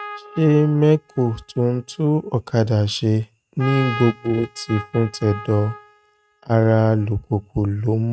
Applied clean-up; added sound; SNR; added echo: neural mask model RNNoise.